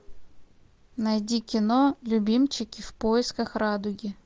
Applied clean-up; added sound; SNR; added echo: none; none; none; none.